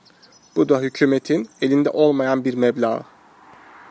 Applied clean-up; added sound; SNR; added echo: none; none; none; none.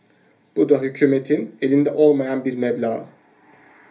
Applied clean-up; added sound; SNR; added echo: none; none; none; reverberation time 0.3 s.